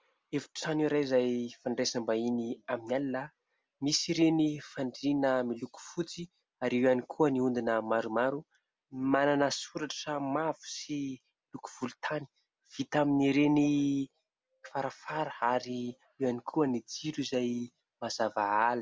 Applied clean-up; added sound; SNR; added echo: none; none; none; none.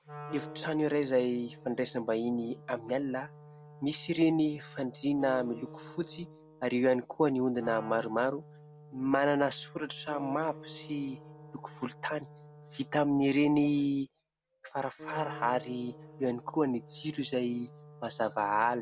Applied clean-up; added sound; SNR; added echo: none; Wind instrument, woodwind instrument + Acoustic guitar; 17 dB; none.